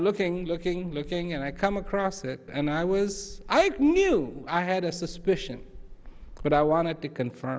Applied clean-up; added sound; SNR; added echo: none; Meow; 15 dB; none.